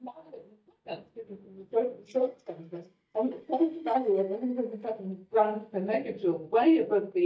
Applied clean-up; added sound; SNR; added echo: neural mask model DeepFilterNet 3.